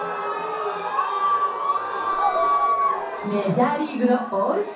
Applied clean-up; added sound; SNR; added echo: none; Bird vocalization, bird call, bird song; 10 dB; reverberation time 0.6 s.